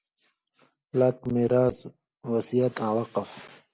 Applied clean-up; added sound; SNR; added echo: none; none; none; none.